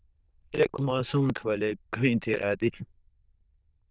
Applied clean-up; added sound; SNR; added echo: neural diffusion model UNIVERSE++.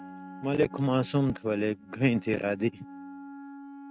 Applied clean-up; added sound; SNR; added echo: neural mask model RNNoise.